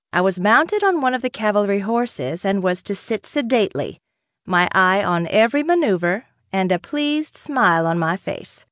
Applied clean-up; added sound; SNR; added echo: none; none; none; none.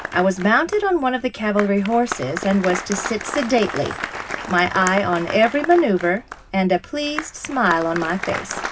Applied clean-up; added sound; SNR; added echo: none; Applause; 10 dB; reverberation time 0.4 s.